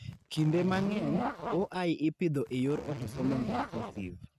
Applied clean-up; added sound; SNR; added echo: neural mask model RNNoise.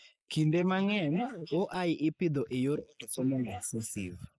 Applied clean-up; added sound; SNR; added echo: neural mask model Resemble Enhance denoiser.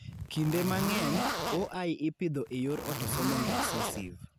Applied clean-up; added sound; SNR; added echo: none; Zipper (clothing); 1 dB; none.